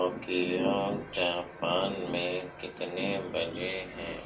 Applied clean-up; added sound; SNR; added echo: none; none; none; reverberation time 0.3 s.